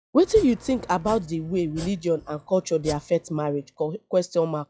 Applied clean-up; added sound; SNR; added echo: classical method log-MMSE.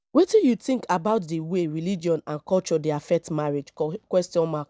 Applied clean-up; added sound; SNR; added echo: none; none; none; none.